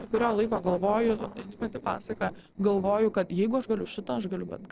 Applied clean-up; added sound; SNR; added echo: neural separator model SepFormer DNS4.